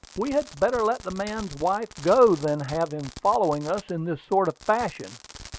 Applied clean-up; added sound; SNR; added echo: none; Fireworks; 19 dB; none.